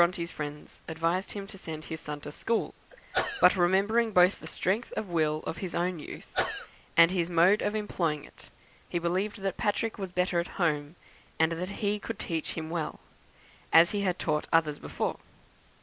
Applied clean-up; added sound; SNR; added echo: none; Sneeze / Cough; 8 dB; none.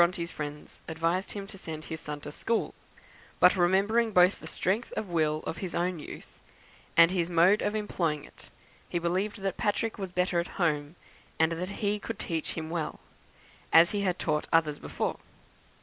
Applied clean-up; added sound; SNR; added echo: none; none; none; none.